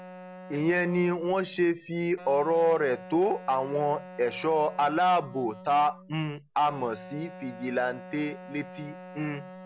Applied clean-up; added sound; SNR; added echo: none; Wind instrument, woodwind instrument; 17 dB; none.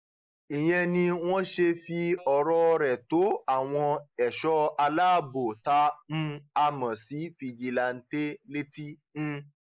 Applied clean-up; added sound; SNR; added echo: neural mask model Resemble Enhance denoiser.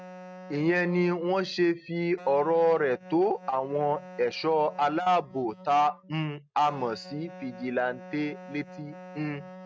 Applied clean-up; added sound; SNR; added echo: neural mask model RNNoise.